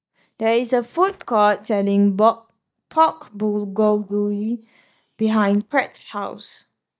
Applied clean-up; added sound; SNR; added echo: neural mask model DeepFilterNet 3.